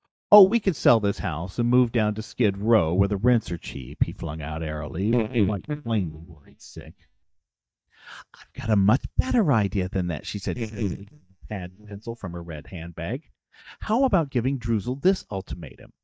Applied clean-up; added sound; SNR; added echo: neural mask model DeepFilterNet 3.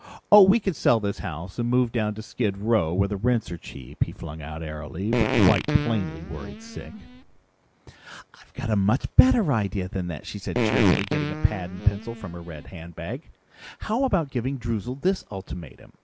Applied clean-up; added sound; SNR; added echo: none; Fart; 2 dB; none.